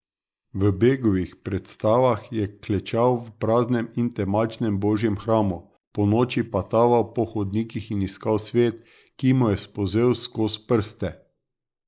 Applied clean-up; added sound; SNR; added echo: neural mask model Resemble Enhance denoiser.